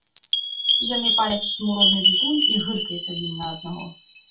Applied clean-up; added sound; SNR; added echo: none; Chime; -5 dB; reverberation time 0.2 s.